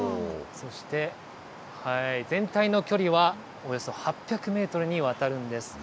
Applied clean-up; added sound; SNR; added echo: none; none; none; none.